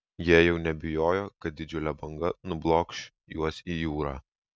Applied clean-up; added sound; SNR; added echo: none; none; none; none.